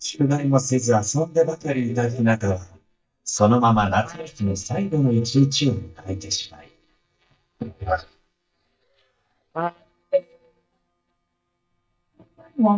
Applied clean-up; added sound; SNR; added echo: neural mask model DeepFilterNet 3.